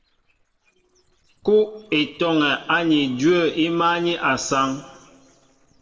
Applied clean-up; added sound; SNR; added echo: neural separator model SepFormer DNS4.